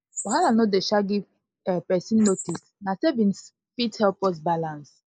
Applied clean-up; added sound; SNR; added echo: neural mask model Resemble Enhance denoiser.